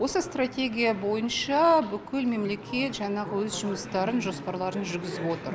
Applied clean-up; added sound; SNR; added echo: none; none; none; none.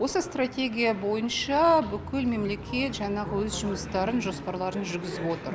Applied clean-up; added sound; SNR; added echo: none; Engine starting / Accelerating, revving, vroom / Motor vehicle (road); 16 dB; none.